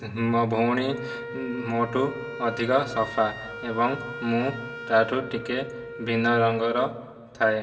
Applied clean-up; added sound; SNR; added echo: none; Wind instrument, woodwind instrument; 12 dB; reverberation time 2.0 s.